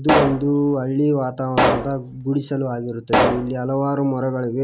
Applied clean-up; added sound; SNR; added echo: none; Explosion; 2 dB; none.